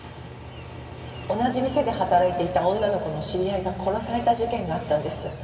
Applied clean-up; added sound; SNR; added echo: none; none; none; reverberation time 2.8 s.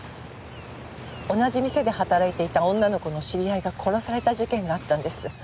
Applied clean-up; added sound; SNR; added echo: none; none; none; none.